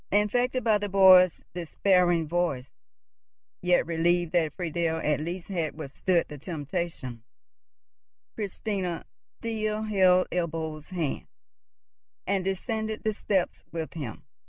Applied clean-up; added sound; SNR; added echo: none; none; none; none.